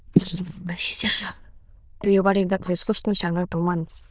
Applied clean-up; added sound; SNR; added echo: neural diffusion model UNIVERSE++.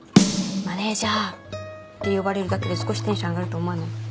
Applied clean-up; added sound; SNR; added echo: none; Snare drum; -2 dB; none.